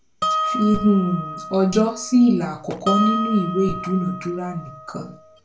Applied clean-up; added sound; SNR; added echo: none; Harp; 7 dB; reverberation time 0.3 s.